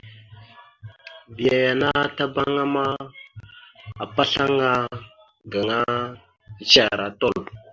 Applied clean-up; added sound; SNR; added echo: none; none; none; none.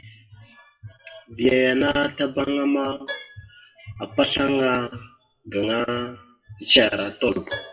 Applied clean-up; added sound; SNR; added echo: classical method WPE with log-MMSE.